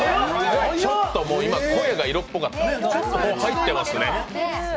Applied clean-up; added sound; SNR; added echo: none; none; none; none.